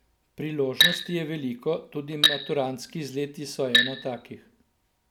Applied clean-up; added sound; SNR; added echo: none; Glass; -3 dB; none.